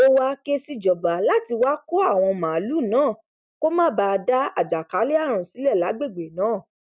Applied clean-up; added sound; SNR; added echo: none; none; none; none.